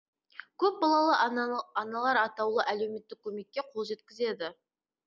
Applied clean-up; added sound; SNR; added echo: none; none; none; none.